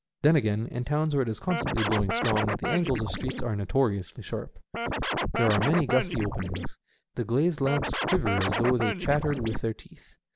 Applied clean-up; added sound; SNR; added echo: none; Scratching (performance technique); 2 dB; none.